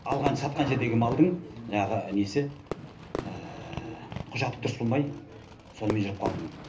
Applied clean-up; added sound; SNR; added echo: none; Fireworks; 10 dB; reverberation time 0.3 s.